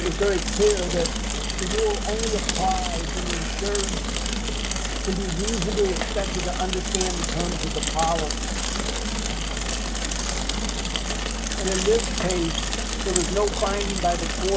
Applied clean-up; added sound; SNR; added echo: none; Mechanisms / Bicycle; -2 dB; none.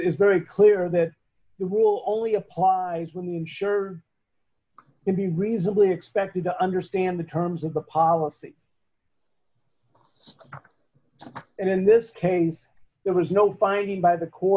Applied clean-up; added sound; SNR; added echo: none; none; none; none.